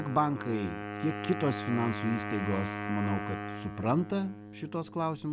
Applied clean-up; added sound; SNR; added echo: none; Wind instrument, woodwind instrument; 6 dB; none.